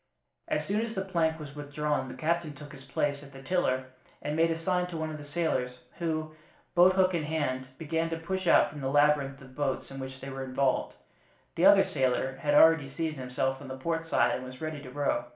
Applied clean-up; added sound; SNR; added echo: none; none; none; reverberation time 0.5 s.